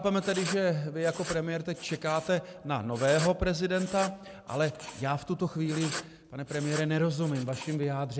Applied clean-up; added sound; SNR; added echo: none; Writing; 13 dB; none.